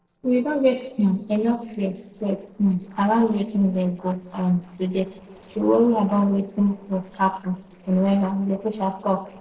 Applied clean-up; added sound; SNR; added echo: neural separator model SepFormer DNS4.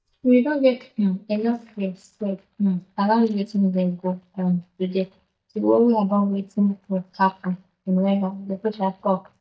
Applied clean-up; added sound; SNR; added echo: neural mask model DeepFilterNet 3.